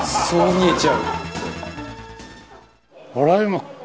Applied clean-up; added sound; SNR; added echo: none; none; none; none.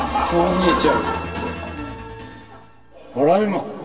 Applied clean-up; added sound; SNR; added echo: none; none; none; reverberation time 2.4 s.